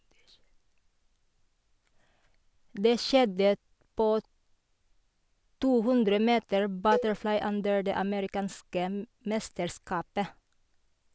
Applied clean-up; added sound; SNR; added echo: none; Cowbell; 8 dB; none.